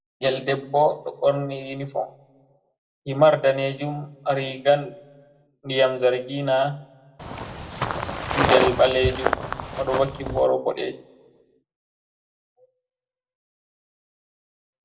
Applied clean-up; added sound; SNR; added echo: none; Walk, footsteps; 0 dB; reverberation time 0.5 s.